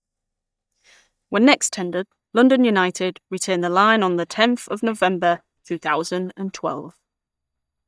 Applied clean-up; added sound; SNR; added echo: neural mask model DeepFilterNet 3.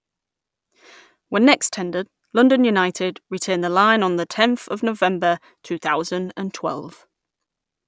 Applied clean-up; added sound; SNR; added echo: none; none; none; none.